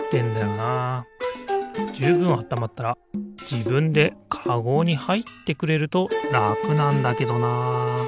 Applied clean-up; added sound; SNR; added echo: none; none; none; none.